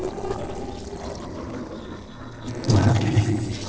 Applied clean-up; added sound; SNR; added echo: neural separator model SepFormer DNS4.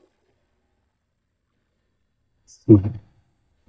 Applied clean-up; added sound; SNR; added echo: neural mask model DeepFilterNet 3.